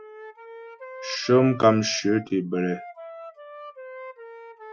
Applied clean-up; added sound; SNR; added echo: classical method Wiener filter.